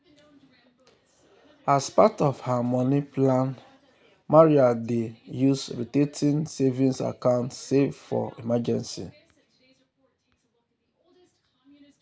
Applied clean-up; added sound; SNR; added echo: none; none; none; none.